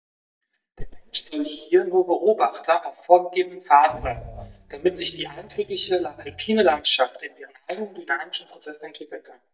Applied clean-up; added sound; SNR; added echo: neural mask model DeepFilterNet 3.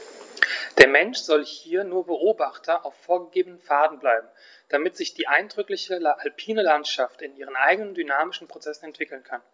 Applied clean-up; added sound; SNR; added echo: none; none; none; none.